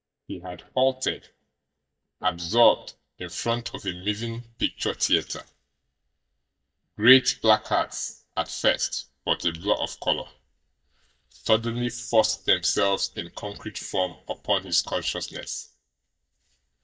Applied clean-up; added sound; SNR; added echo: neural mask model DeepFilterNet 3.